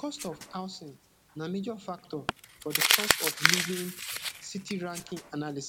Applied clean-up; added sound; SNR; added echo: none; Crumpling, crinkling; -5 dB; none.